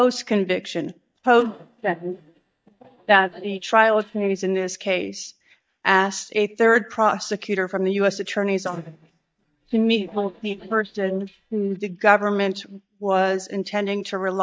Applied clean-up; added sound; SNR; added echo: neural mask model DeepFilterNet 3.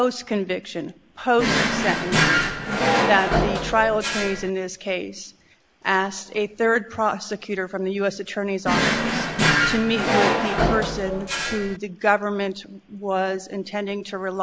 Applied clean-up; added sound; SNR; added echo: none; Drawer open or close; -3 dB; none.